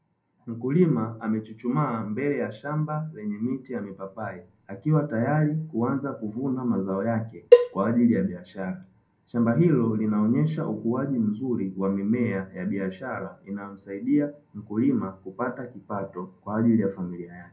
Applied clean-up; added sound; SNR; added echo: none; Cowbell; -4 dB; reverberation time 0.2 s.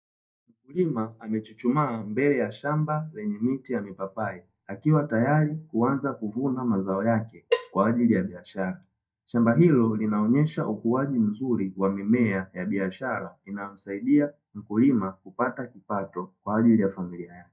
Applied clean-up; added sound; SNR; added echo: neural mask model DeepFilterNet 3.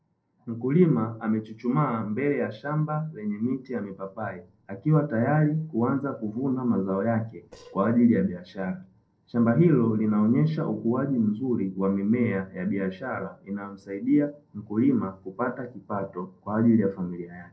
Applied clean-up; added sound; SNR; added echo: neural separator model SepFormer DNS4.